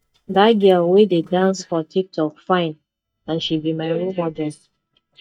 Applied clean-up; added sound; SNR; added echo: neural mask model DeepFilterNet 3.